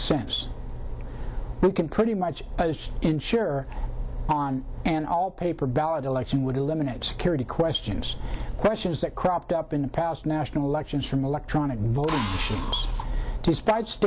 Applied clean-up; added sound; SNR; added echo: none; Drill; 10 dB; none.